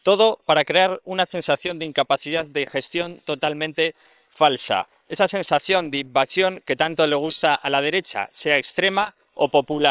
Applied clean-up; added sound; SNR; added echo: neural separator model SepFormer WHAM!.